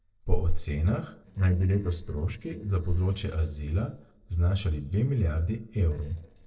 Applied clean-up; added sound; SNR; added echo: neural separator model SepFormer DNS4.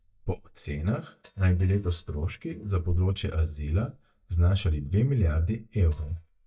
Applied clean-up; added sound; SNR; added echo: neural mask model DeepFilterNet 3.